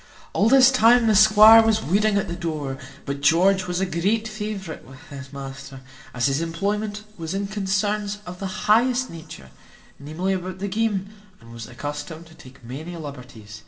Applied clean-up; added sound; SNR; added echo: none; Drum / Drum kit; 10 dB; reverberation time 1.5 s.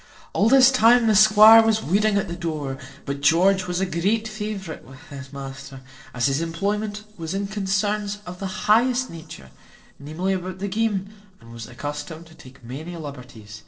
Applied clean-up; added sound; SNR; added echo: neural separator model SepFormer DNS4.